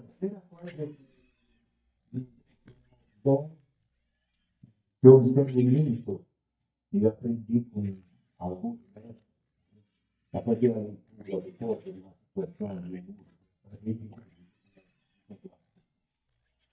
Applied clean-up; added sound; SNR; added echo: neural mask model DeepFilterNet 3.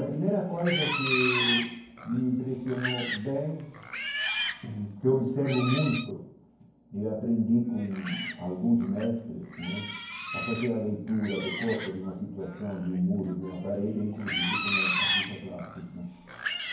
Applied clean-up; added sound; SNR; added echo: none; Livestock, farm animals, working animals; 4 dB; reverberation time 0.9 s.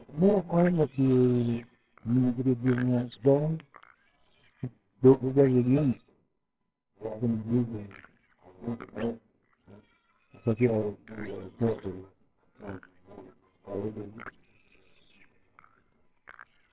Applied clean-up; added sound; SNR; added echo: neural separator model SepFormer WHAMR!.